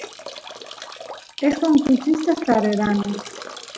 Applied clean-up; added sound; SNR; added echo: none; Drip / Trickle, dribble / Bathtub (filling or washing); 14 dB; none.